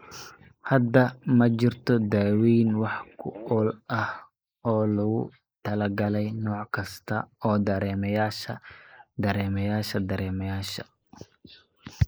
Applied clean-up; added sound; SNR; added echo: neural mask model Resemble Enhance denoiser.